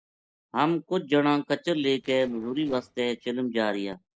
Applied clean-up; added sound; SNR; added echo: neural separator model SepFormer DNS4.